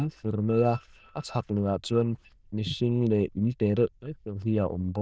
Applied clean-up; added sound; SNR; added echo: neural diffusion model UNIVERSE++.